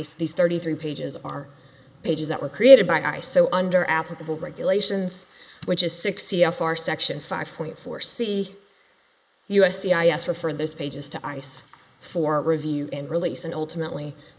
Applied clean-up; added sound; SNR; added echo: neural mask model Resemble Enhance denoiser.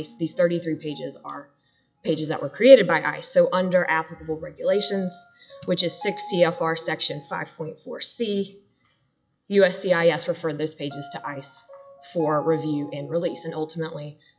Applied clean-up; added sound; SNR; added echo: classical method log-MMSE.